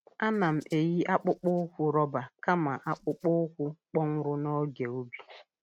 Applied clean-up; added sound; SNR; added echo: neural mask model RNNoise.